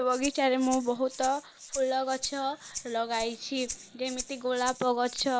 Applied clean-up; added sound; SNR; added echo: none; Rattle (instrument); 13 dB; none.